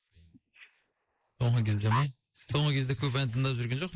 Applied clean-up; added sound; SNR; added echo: neural mask model Resemble Enhance denoiser.